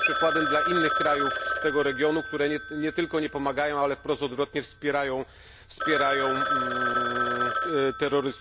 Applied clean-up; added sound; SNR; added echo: none; Telephone; 2 dB; none.